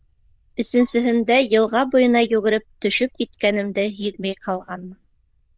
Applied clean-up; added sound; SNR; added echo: neural diffusion model UNIVERSE++.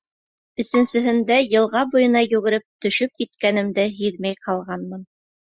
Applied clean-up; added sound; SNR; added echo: classical method Wiener filter.